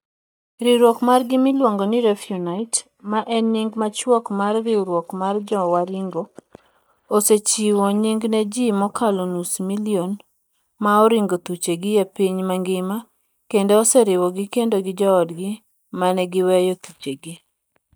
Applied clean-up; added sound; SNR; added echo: neural mask model DeepFilterNet 3.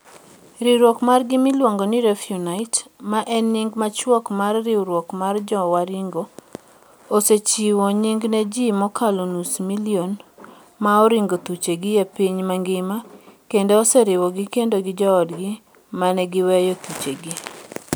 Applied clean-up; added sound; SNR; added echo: none; none; none; none.